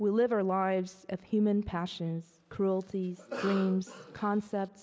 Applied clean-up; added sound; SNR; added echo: none; Cough; 13 dB; none.